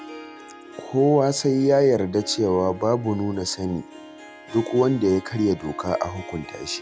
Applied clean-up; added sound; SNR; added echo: none; Harp; 17 dB; none.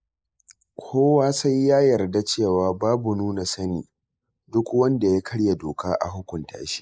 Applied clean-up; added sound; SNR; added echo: neural mask model Resemble Enhance denoiser.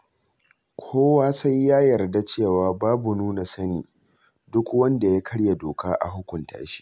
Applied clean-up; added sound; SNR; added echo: none; none; none; none.